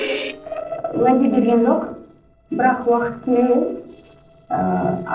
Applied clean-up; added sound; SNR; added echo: neural separator model SepFormer DNS4.